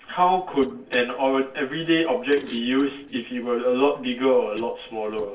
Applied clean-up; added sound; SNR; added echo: neural separator model SepFormer DNS4.